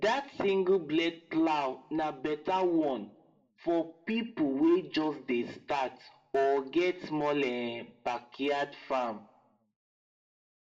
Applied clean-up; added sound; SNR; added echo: none; none; none; reverberation time 0.4 s.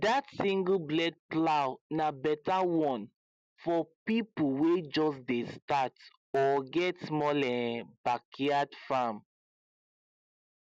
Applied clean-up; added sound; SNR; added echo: none; none; none; none.